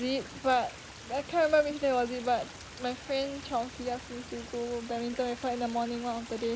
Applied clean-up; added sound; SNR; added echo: none; Stream; 15 dB; none.